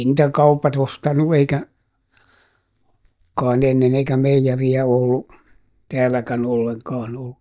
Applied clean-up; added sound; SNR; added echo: neural mask model DeepFilterNet 3.